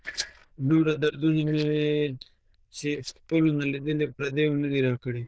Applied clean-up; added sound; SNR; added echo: neural diffusion model UNIVERSE++.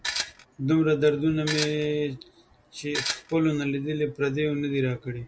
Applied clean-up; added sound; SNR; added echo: none; Tools; 5 dB; none.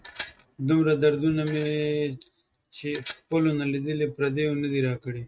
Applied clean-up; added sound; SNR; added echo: neural mask model RNNoise.